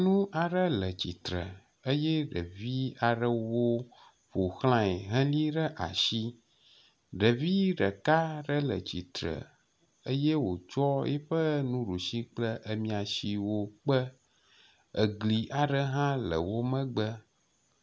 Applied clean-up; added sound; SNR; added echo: none; none; none; none.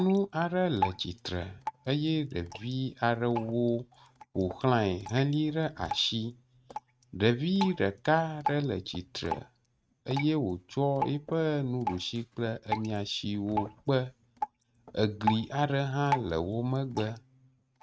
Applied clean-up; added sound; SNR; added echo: neural mask model RNNoise.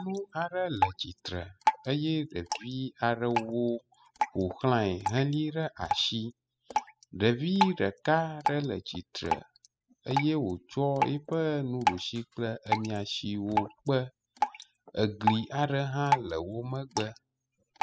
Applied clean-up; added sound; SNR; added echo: classical method spectral subtraction.